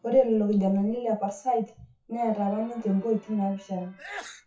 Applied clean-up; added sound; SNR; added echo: classical method WPE with log-MMSE.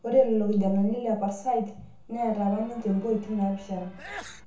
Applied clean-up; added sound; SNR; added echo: none; Sneeze / Church bell; 19 dB; reverberation time 0.6 s.